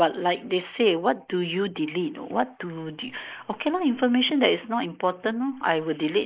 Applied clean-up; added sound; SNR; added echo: neural mask model Resemble Enhance denoiser.